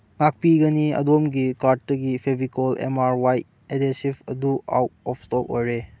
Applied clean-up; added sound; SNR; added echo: none; none; none; none.